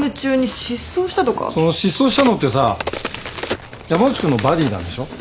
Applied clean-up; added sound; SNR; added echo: none; Crack; 10 dB; none.